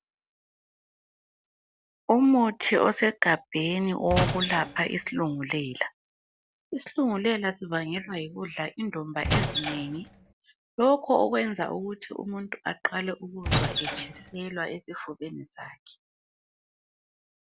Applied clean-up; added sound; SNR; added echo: none; Squeak / Wood; 1 dB; none.